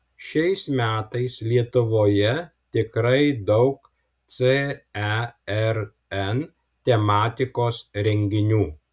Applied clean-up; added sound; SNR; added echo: none; none; none; none.